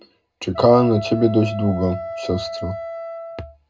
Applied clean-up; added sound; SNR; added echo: none; Wind instrument, woodwind instrument; 10 dB; reverberation time 0.2 s.